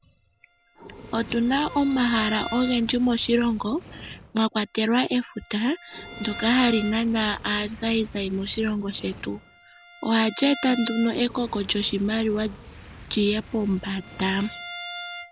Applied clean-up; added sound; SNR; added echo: none; Fire + Bowed string instrument; 15 dB; none.